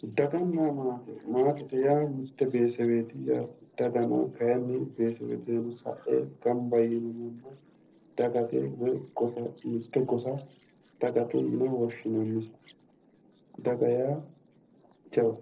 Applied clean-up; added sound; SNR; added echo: neural separator model SepFormer DNS4.